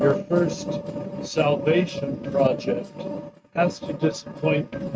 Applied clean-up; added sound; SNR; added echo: neural mask model RNNoise.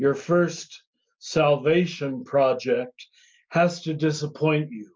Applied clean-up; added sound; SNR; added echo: none; none; none; none.